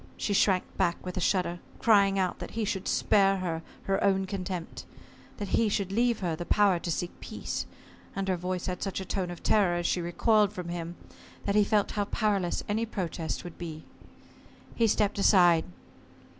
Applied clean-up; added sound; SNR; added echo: none; none; none; none.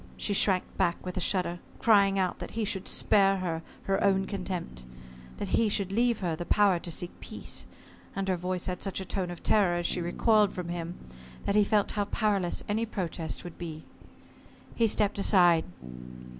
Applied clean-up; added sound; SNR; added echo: none; Bass guitar; 19 dB; none.